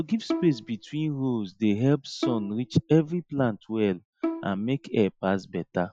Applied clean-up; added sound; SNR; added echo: classical method Wiener filter.